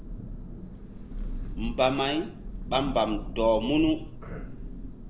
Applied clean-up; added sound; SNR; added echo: none; Thunder; 6 dB; none.